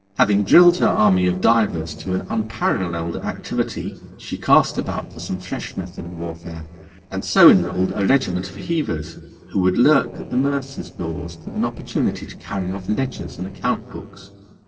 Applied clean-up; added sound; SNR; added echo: neural separator model SepFormer DNS4.